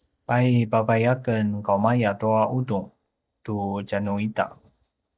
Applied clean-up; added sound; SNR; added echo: neural mask model DeepFilterNet 3.